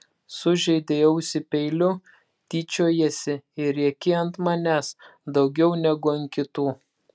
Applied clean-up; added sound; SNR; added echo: none; none; none; none.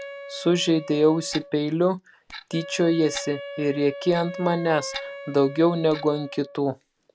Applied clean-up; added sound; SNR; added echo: none; Wind instrument, woodwind instrument + Clock; 14 dB; none.